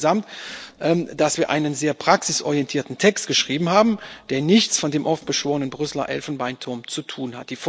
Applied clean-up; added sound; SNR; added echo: neural separator model SepFormer DNS4.